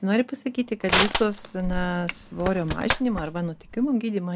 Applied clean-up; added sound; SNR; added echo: none; Crushing; 3 dB; none.